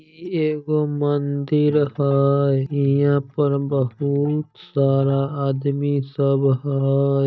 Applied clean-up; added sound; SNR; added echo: neural mask model DeepFilterNet 3.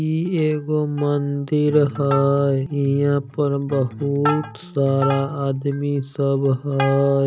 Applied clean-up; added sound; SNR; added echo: none; Electric guitar + Plucked string instrument; 13 dB; none.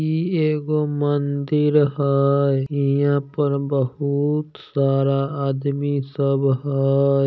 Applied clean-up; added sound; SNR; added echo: none; none; none; none.